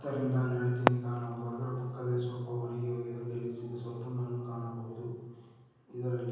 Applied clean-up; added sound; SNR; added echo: none; Fireworks; 2 dB; reverberation time 1.3 s.